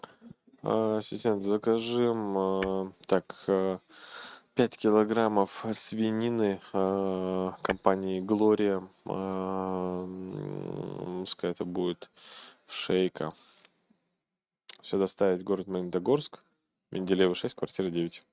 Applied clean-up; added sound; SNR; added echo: neural mask model RNNoise.